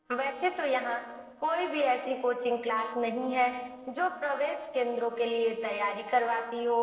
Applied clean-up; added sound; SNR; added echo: neural separator model SepFormer DNS4.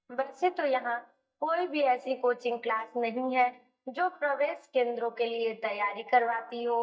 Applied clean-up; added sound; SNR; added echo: neural mask model DeepFilterNet 3.